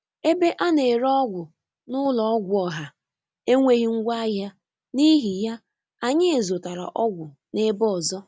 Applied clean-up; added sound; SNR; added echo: none; none; none; none.